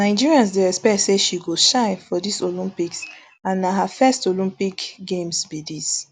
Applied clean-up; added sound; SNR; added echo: none; none; none; none.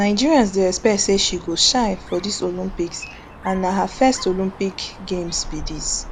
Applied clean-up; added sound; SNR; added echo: none; Dog; 14 dB; none.